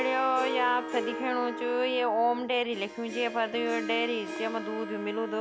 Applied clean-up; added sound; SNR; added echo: none; Harp + Bowed string instrument; 7 dB; none.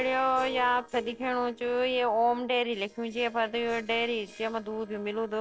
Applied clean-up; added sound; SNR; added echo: neural separator model SepFormer DNS4.